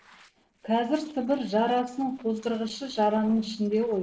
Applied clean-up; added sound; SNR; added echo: neural separator model SepFormer DNS4.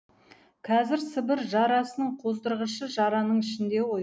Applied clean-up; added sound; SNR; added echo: none; none; none; none.